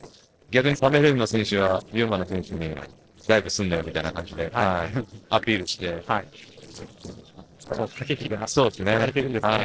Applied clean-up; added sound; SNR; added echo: neural separator model SepFormer DNS4.